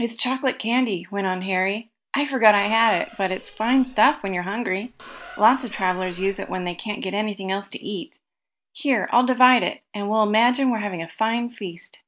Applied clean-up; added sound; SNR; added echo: neural separator model SepFormer DNS4.